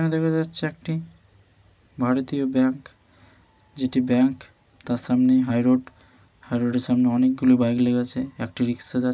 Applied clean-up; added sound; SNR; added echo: none; none; none; none.